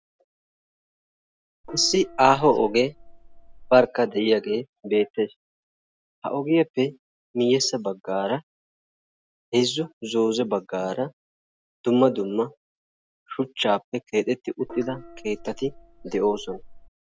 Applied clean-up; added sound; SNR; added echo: none; Gong; 17 dB; none.